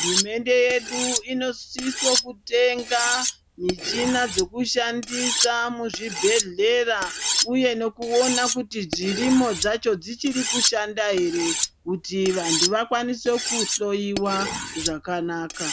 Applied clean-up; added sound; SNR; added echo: none; Cutlery, silverware; 4 dB; none.